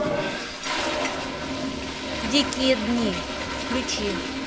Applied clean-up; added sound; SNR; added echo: none; Toilet flush; -1 dB; none.